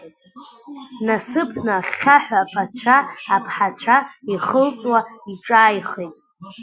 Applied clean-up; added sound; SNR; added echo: none; none; none; none.